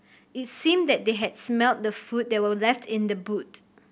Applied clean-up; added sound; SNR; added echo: none; none; none; none.